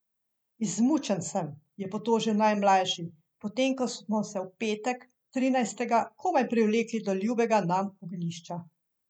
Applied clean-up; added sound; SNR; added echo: none; none; none; none.